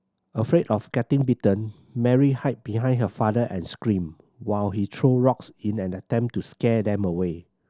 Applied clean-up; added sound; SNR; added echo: none; none; none; none.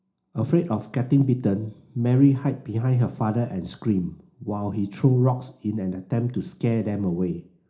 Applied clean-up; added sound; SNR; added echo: none; none; none; reverberation time 0.4 s.